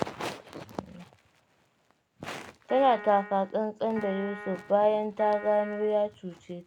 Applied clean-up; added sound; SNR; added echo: none; Piano; 14 dB; none.